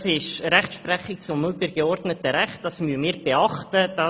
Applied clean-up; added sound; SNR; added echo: none; none; none; none.